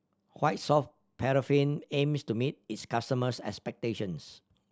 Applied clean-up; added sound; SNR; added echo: none; none; none; none.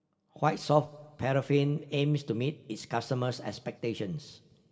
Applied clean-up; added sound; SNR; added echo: none; none; none; reverberation time 1.2 s.